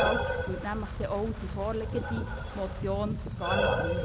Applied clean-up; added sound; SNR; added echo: none; Breathing + Wind; -3 dB; none.